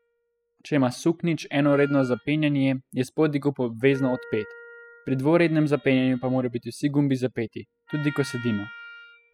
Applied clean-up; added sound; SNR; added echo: classical method spectral subtraction.